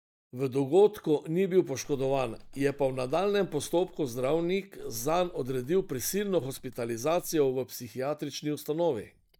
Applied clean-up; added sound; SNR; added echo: neural mask model DeepFilterNet 3.